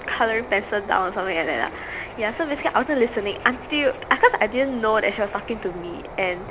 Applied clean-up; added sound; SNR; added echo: none; Bird; 14 dB; none.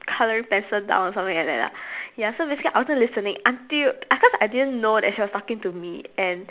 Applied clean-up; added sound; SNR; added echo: none; none; none; none.